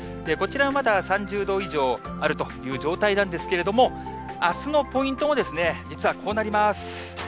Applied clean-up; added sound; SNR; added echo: none; none; none; none.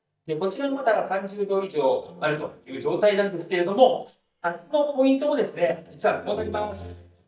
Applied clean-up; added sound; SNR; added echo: neural mask model DeepFilterNet 3.